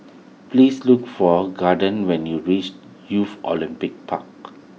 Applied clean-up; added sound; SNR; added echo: none; none; none; none.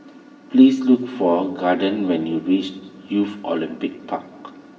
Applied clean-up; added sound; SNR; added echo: none; none; none; reverberation time 2.5 s.